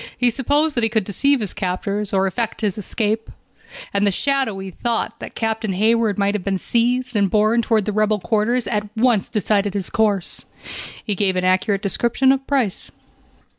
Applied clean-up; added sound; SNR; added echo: none; none; none; none.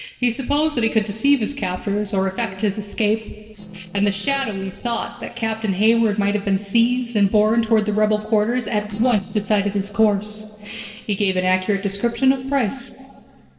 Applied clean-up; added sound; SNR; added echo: neural separator model SepFormer DNS4.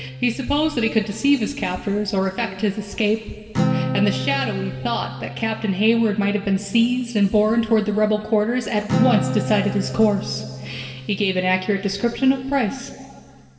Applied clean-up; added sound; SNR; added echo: none; Acoustic guitar; 8 dB; reverberation time 2.1 s.